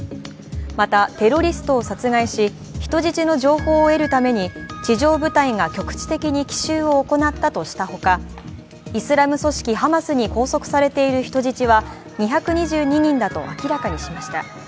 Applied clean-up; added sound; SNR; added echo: none; none; none; none.